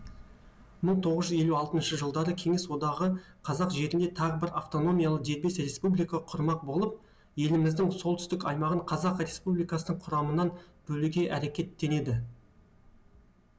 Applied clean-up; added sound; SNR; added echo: none; none; none; none.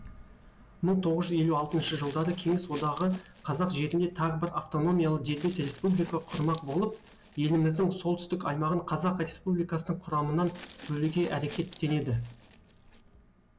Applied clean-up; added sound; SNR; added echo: none; Glass; 20 dB; none.